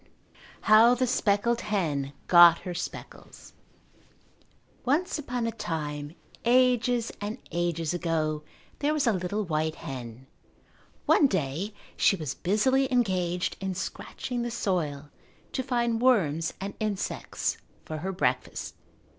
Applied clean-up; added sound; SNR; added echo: none; none; none; none.